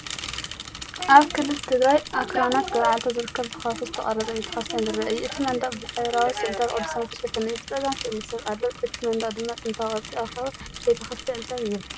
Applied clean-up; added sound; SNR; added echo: none; Mechanisms / Bicycle; 12 dB; none.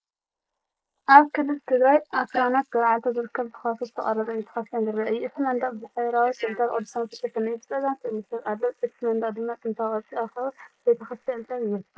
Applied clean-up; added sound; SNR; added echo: neural mask model Resemble Enhance denoiser.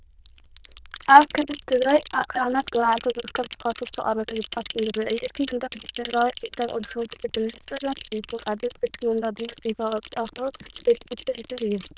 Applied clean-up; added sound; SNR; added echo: neural diffusion model UNIVERSE++.